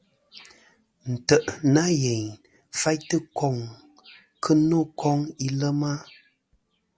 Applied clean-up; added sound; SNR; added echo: none; none; none; none.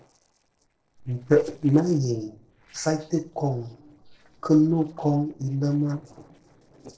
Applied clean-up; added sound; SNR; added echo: neural separator model SepFormer DNS4.